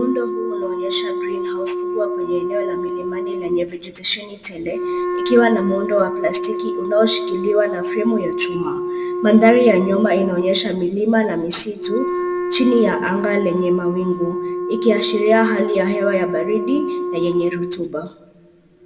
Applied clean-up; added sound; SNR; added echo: none; Wind instrument, woodwind instrument; 4 dB; reverberation time 1.2 s.